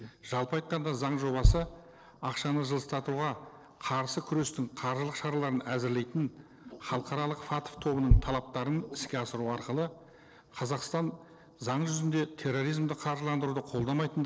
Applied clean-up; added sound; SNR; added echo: neural separator model SepFormer DNS4.